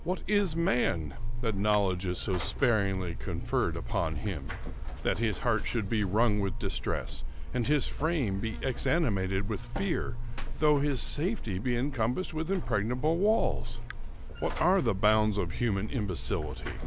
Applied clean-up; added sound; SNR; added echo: none; Buzz; 2 dB; none.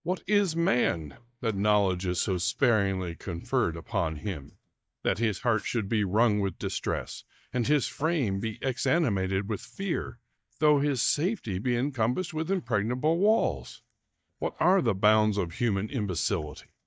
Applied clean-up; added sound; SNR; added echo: neural mask model DeepFilterNet 3.